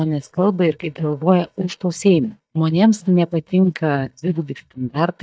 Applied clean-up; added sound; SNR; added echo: neural mask model DeepFilterNet 3.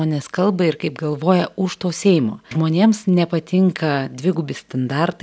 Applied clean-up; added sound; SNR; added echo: none; none; none; none.